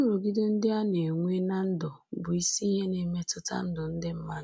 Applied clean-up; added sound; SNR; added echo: none; none; none; none.